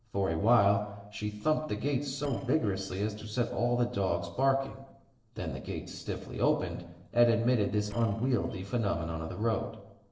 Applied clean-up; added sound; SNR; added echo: neural separator model SepFormer DNS4.